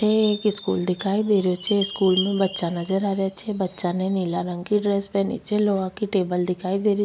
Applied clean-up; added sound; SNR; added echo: none; Chime; 10 dB; none.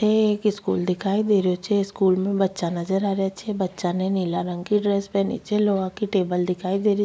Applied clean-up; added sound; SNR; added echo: none; none; none; none.